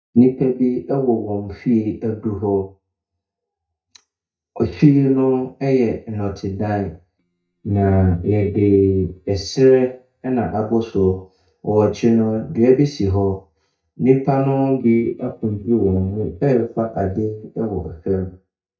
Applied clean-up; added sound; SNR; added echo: neural mask model DeepFilterNet 3.